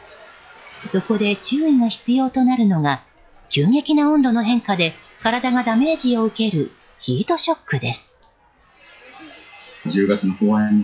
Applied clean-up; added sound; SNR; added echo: classical method log-MMSE.